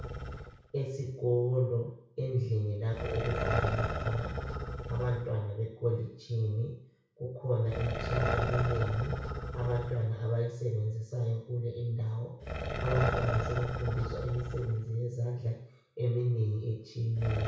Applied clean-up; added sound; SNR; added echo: none; Growling; 5 dB; reverberation time 0.6 s.